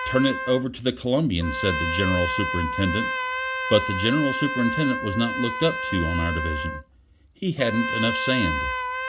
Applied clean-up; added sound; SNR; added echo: none; Trumpet; 4 dB; none.